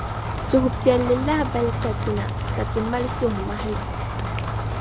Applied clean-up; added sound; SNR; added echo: none; Rain; 1 dB; none.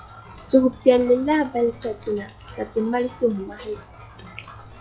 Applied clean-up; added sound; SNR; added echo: classical method log-MMSE.